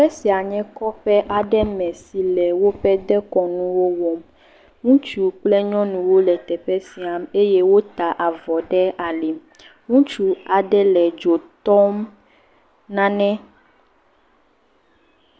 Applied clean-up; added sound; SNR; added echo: none; none; none; none.